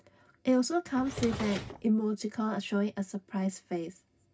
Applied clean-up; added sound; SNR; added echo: none; Drawer open or close; 8 dB; reverberation time 0.4 s.